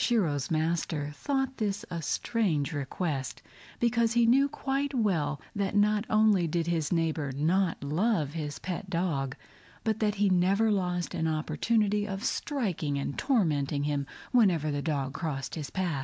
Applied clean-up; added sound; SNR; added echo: none; none; none; none.